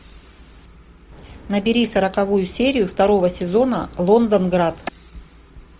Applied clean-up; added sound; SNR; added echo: none; Crack; 19 dB; none.